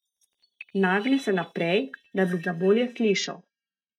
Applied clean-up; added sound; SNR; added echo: neural mask model DeepFilterNet 3.